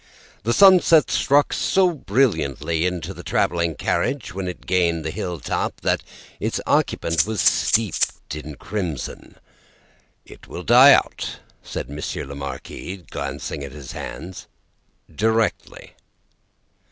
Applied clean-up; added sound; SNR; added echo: none; Rattle (instrument); 1 dB; none.